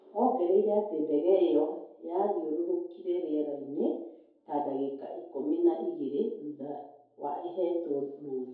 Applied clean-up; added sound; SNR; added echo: none; none; none; reverberation time 2.2 s.